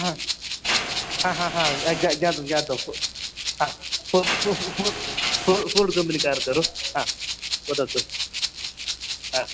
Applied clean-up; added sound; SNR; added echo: none; Mechanisms + Rattle (instrument); 2 dB; none.